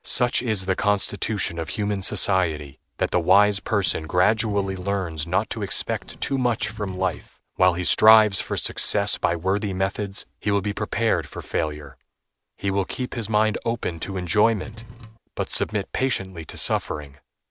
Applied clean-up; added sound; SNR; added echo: none; Wood / Tools; 17 dB; none.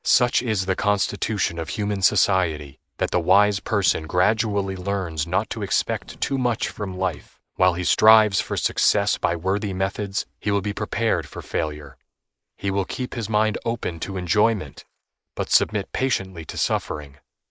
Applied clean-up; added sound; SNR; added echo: neural mask model Resemble Enhance denoiser.